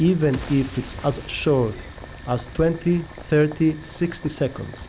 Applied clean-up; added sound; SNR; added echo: none; Boiling + Boom; 12 dB; none.